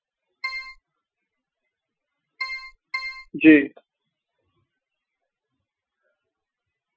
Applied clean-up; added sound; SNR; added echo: classical method Wiener filter.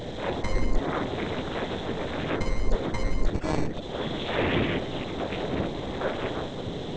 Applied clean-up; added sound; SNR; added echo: neural separator model SepFormer DNS4.